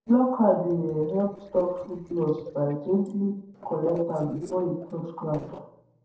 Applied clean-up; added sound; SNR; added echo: neural separator model SepFormer DNS4.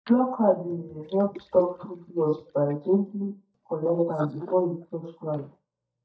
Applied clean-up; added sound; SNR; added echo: neural mask model DeepFilterNet 3.